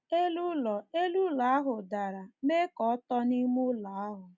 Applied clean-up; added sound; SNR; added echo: none; none; none; none.